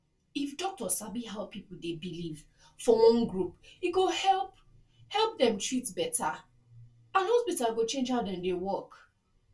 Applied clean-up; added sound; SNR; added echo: none; none; none; reverberation time 0.1 s.